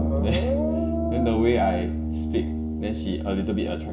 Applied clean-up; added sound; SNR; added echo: none; Brass instrument; 0 dB; reverberation time 0.6 s.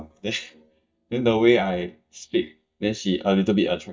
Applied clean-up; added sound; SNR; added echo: neural mask model DeepFilterNet 3.